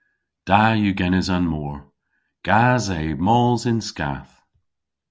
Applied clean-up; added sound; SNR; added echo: none; none; none; none.